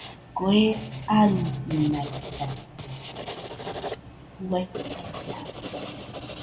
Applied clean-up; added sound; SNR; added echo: none; Writing; 10 dB; reverberation time 1.4 s.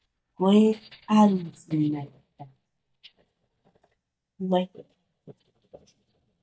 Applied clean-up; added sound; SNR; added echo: neural mask model DeepFilterNet 3.